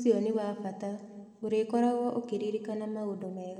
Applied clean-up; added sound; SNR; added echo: none; none; none; reverberation time 1.8 s.